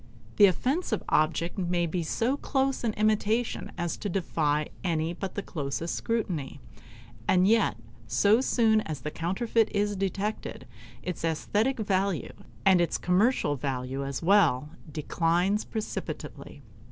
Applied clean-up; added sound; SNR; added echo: none; none; none; none.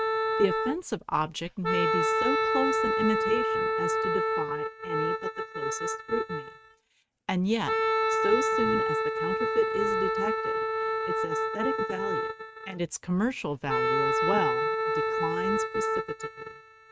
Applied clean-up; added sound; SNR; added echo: neural mask model RNNoise.